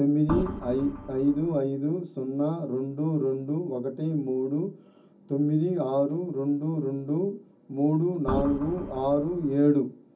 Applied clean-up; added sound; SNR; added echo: none; Organ; 7 dB; reverberation time 0.4 s.